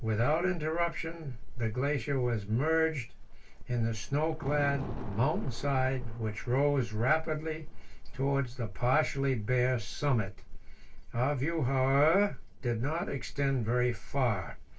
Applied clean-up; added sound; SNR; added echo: neural separator model SepFormer DNS4.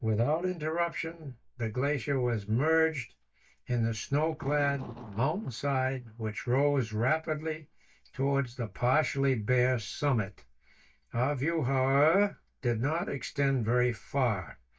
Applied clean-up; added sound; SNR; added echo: neural mask model DeepFilterNet 3.